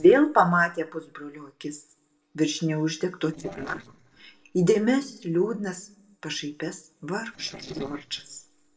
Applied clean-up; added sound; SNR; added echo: neural separator model SepFormer DNS4.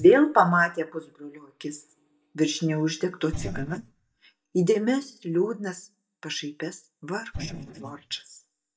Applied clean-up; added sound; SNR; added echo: neural mask model DeepFilterNet 3.